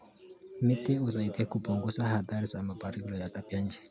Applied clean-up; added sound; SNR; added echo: none; none; none; none.